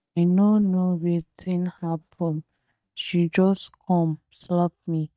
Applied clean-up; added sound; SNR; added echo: neural mask model DeepFilterNet 3.